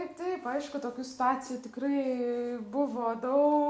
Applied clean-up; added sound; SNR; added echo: none; none; none; none.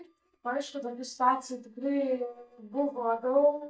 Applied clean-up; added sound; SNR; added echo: neural mask model DeepFilterNet 3.